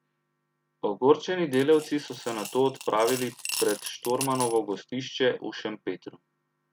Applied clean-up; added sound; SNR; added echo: none; Coin (dropping) / Glass; 10 dB; none.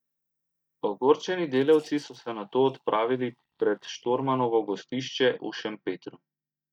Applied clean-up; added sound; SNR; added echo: neural mask model DeepFilterNet 3.